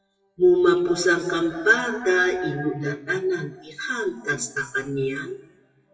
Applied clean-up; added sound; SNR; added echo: classical method WPE with log-MMSE.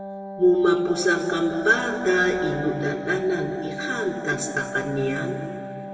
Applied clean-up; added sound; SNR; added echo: none; Wind instrument, woodwind instrument; 11 dB; reverberation time 2.4 s.